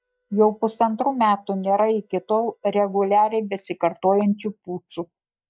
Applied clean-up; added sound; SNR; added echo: neural mask model DeepFilterNet 3.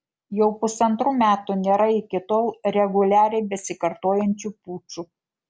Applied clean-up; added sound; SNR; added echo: none; none; none; none.